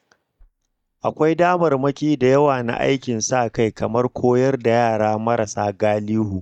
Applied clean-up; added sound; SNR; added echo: neural mask model DeepFilterNet 3.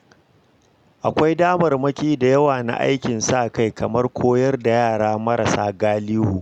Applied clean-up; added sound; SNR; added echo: none; none; none; none.